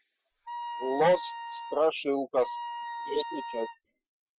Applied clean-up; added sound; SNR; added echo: classical method Wiener filter.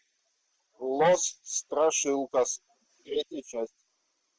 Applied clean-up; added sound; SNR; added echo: none; none; none; none.